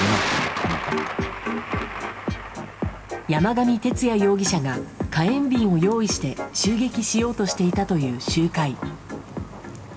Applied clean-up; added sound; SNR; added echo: none; Thunder; 10 dB; reverberation time 1.4 s.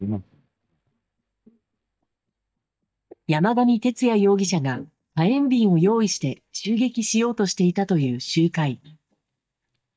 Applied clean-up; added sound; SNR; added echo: neural mask model DeepFilterNet 3.